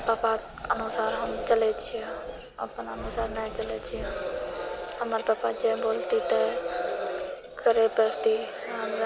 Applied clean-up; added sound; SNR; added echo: none; Thunder / Rain; 19 dB; none.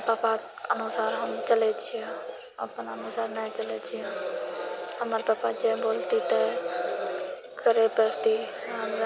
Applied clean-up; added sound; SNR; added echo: none; none; none; none.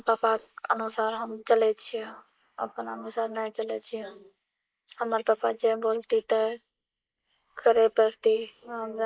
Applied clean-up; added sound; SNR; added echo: neural mask model Resemble Enhance denoiser.